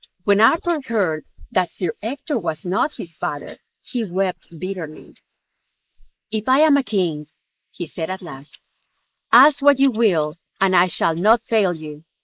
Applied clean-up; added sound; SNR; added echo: neural mask model Resemble Enhance denoiser.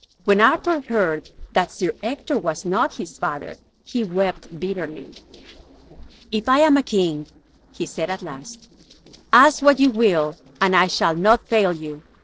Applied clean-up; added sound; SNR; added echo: neural separator model SepFormer DNS4.